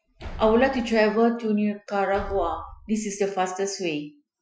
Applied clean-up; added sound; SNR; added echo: classical method Wiener filter.